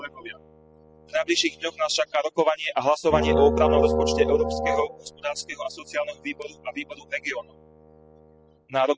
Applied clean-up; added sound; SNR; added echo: classical method spectral subtraction.